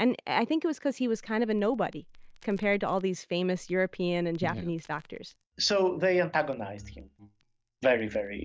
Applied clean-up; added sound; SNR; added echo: neural mask model DeepFilterNet 3.